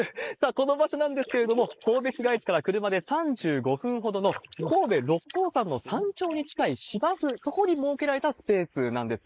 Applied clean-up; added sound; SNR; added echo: neural mask model Resemble Enhance denoiser.